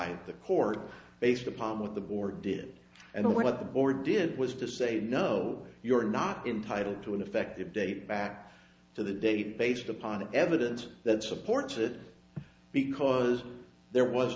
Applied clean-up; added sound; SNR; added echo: none; none; none; none.